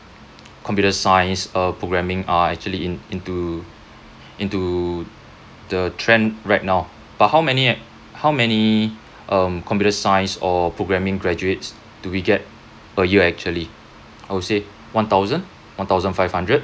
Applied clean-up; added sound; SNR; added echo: none; none; none; none.